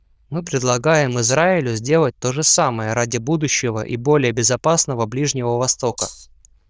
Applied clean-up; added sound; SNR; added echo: neural diffusion model UNIVERSE++.